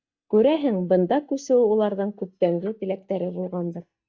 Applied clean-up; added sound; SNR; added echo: neural mask model DeepFilterNet 3.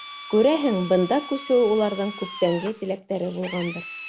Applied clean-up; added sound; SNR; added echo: none; Drill; 14 dB; none.